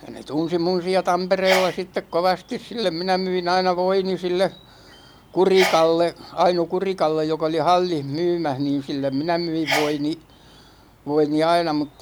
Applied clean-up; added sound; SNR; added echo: none; Sneeze; 13 dB; none.